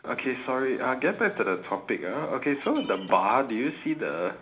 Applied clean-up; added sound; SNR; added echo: none; Shatter; 18 dB; reverberation time 0.4 s.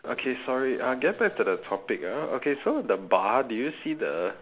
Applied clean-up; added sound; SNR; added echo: none; none; none; none.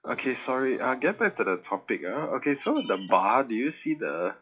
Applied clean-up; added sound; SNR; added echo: classical method WPE with log-MMSE.